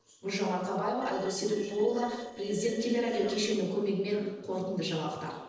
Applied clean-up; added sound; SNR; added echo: neural separator model SepFormer DNS4.